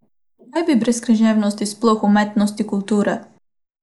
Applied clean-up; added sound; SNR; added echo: neural mask model Resemble Enhance denoiser.